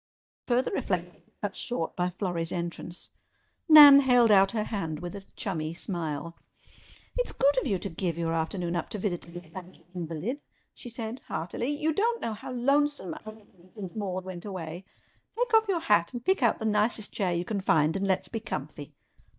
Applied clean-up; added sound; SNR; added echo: neural mask model DeepFilterNet 3.